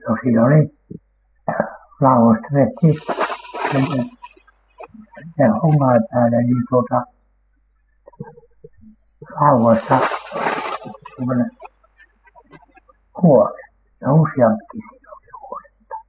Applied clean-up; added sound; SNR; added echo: classical method spectral subtraction.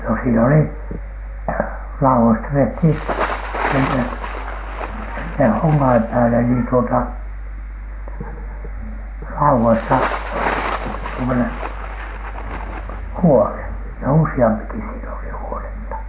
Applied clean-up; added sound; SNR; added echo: none; Thunder; 11 dB; none.